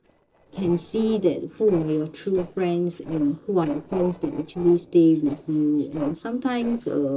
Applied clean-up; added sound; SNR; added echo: neural separator model SepFormer DNS4.